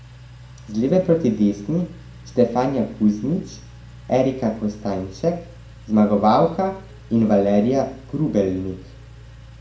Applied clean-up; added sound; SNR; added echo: none; Engine; 20 dB; reverberation time 0.5 s.